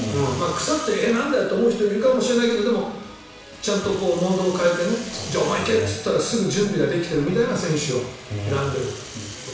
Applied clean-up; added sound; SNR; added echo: none; Rattle; 19 dB; reverberation time 0.7 s.